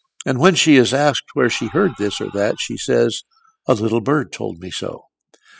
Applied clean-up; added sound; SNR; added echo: classical method spectral subtraction.